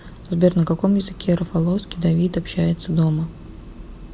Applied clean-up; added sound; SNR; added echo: none; none; none; none.